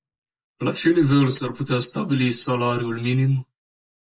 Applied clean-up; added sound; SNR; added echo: neural mask model Resemble Enhance denoiser.